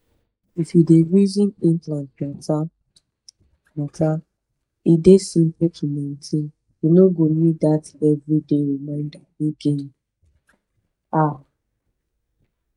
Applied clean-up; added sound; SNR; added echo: neural mask model DeepFilterNet 3.